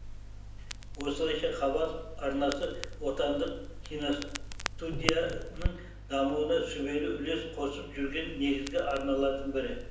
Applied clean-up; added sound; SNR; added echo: none; Crackle; 7 dB; reverberation time 0.8 s.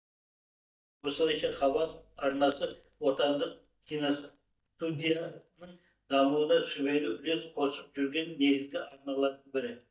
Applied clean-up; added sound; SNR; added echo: neural mask model DeepFilterNet 3.